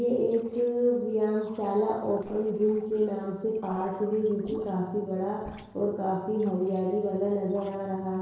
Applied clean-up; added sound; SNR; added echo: neural separator model SepFormer DNS4.